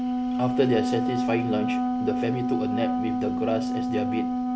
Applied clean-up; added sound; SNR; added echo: none; Wind instrument, woodwind instrument; -3 dB; none.